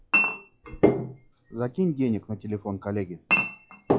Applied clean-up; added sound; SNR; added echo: classical method log-MMSE.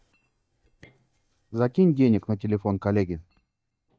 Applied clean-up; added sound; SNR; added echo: neural mask model DeepFilterNet 3.